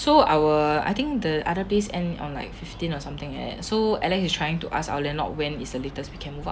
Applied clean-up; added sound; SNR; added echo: none; none; none; none.